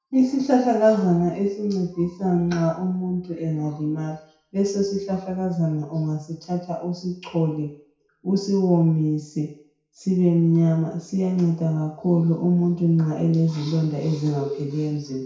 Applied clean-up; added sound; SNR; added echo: none; none; none; reverberation time 0.6 s.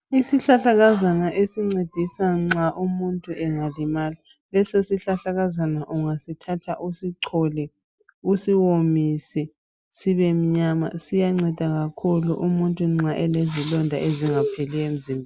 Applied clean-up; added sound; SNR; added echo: none; none; none; none.